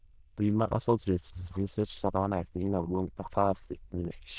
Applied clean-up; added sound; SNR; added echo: neural diffusion model UNIVERSE++.